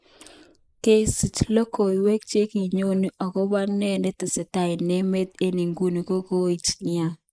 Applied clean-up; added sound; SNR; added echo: neural mask model Resemble Enhance denoiser.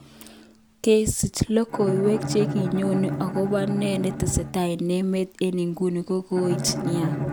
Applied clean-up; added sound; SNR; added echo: none; Bowed string instrument; 7 dB; none.